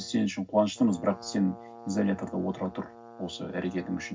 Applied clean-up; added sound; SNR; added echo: none; Brass instrument; 18 dB; reverberation time 0.4 s.